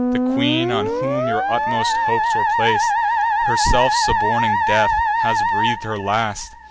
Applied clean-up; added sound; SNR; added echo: none; Musical instrument; -5 dB; none.